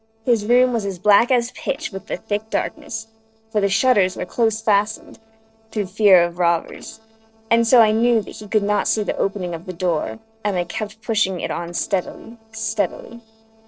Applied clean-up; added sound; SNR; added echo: neural separator model SepFormer DNS4.